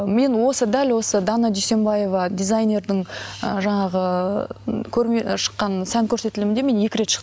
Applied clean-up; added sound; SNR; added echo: none; none; none; none.